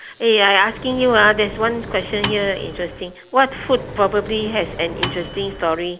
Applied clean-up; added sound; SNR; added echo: none; Microwave oven; 12 dB; none.